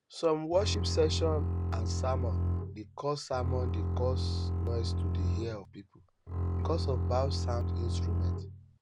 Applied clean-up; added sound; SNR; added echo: none; Bowed string instrument; -3 dB; none.